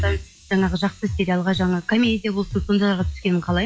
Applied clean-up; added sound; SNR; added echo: classical method log-MMSE.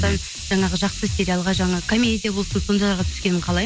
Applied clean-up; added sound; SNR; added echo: none; Hiss; 13 dB; none.